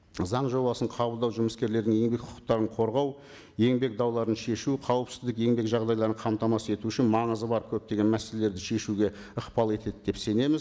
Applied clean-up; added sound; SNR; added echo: none; none; none; none.